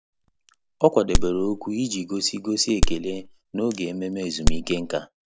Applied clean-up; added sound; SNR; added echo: none; Crack; 0 dB; none.